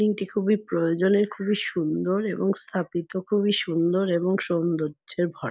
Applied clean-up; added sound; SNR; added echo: none; none; none; none.